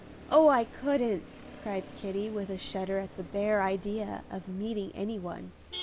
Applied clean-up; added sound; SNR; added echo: none; Motor vehicle (road); 17 dB; none.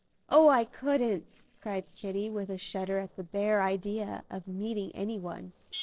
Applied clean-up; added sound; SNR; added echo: neural separator model SepFormer DNS4.